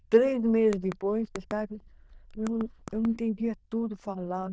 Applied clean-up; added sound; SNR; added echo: neural diffusion model UNIVERSE++.